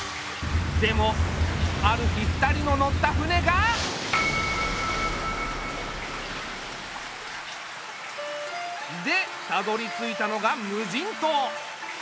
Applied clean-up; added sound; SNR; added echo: none; Stream; 10 dB; none.